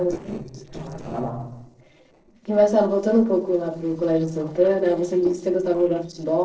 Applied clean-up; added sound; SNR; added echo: neural separator model SepFormer DNS4.